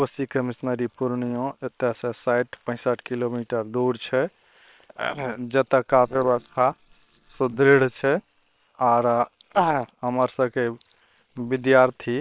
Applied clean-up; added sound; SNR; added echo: neural separator model SepFormer WHAM!.